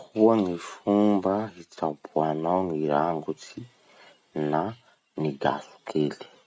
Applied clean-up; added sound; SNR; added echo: none; none; none; none.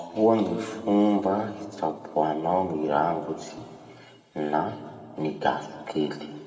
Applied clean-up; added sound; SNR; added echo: none; none; none; reverberation time 1.7 s.